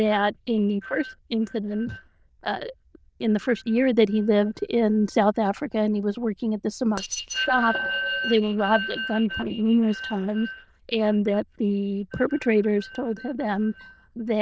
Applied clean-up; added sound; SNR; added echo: neural diffusion model UNIVERSE++.